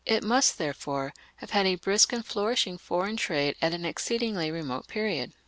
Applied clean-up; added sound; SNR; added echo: none; none; none; none.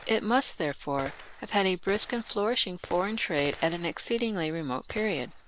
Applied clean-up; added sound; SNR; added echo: none; Gunshot, gunfire; 17 dB; none.